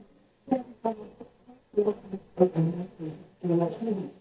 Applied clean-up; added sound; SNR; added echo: neural mask model DeepFilterNet 3.